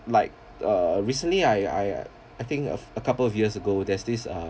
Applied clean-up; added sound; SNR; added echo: none; none; none; none.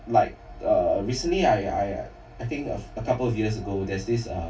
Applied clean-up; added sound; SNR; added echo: none; none; none; reverberation time 0.2 s.